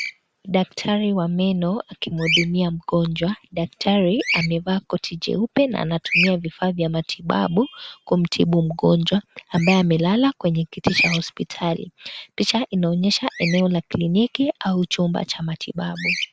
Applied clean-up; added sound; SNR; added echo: none; Bird vocalization, bird call, bird song; 10 dB; none.